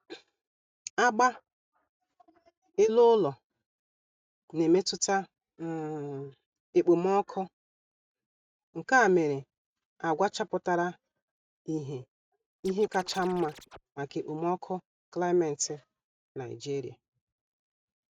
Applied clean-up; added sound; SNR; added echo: neural mask model RNNoise.